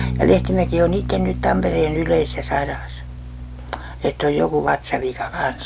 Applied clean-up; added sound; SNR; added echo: none; Bass guitar; 8 dB; none.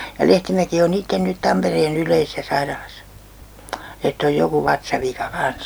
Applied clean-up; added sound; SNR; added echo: none; none; none; none.